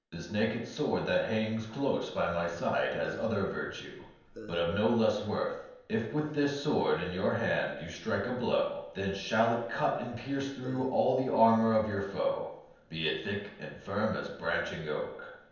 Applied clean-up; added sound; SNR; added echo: none; Burping, eructation; 16 dB; reverberation time 0.9 s.